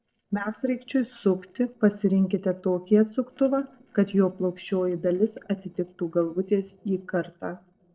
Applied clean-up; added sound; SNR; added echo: neural separator model SepFormer DNS4.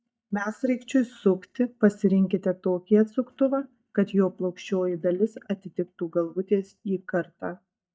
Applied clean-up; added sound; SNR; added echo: neural mask model DeepFilterNet 3.